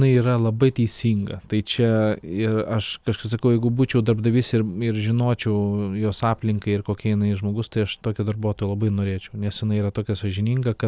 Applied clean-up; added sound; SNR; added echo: none; none; none; none.